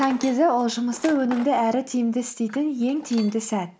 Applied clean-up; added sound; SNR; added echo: none; Tools; 19 dB; none.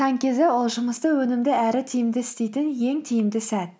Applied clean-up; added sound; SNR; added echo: none; none; none; none.